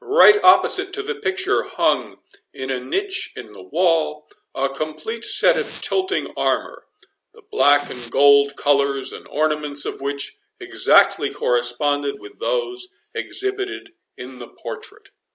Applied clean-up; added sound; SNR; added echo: none; Domestic sounds, home sounds; 19 dB; none.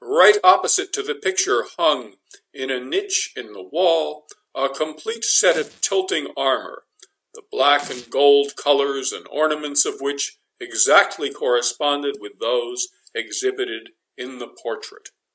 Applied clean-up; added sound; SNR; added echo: neural mask model RNNoise.